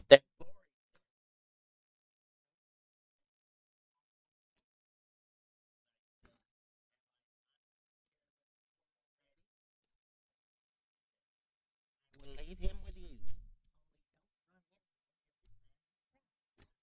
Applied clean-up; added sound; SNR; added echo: neural mask model DeepFilterNet 3.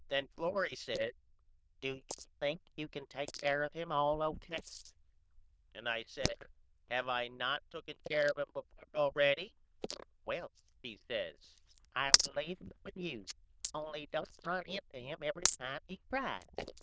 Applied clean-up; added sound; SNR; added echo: neural diffusion model UNIVERSE++.